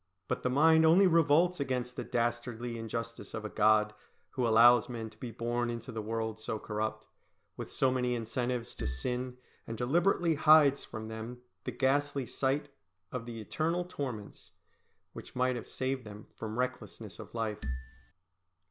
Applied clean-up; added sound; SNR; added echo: none; Marimba, xylophone; 5 dB; none.